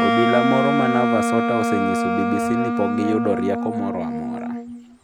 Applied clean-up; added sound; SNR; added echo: none; Wind instrument, woodwind instrument; -2 dB; none.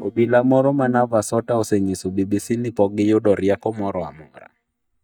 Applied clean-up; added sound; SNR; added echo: neural mask model DeepFilterNet 3.